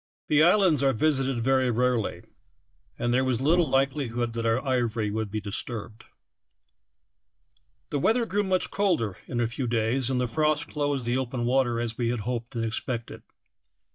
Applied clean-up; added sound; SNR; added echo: neural mask model DeepFilterNet 3.